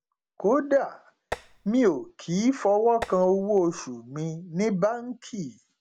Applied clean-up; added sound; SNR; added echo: none; Tap; 14 dB; none.